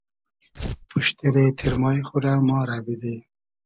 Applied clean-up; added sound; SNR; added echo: none; Tearing; 9 dB; none.